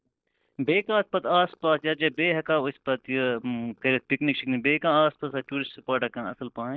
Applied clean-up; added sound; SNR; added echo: neural mask model DeepFilterNet 3.